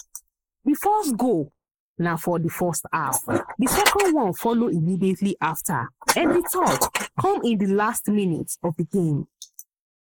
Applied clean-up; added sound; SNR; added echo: neural mask model Resemble Enhance denoiser.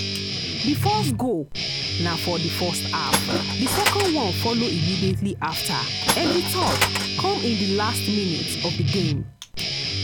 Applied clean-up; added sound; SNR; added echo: none; Tools + Guitar; -1 dB; none.